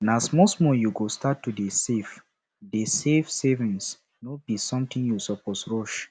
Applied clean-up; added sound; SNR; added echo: none; none; none; none.